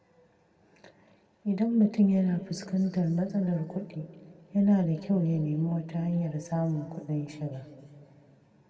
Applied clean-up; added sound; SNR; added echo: none; none; none; reverberation time 2.0 s.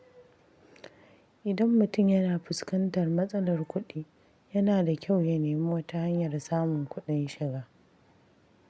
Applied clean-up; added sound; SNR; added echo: none; none; none; none.